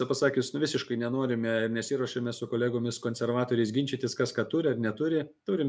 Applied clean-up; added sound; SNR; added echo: none; none; none; none.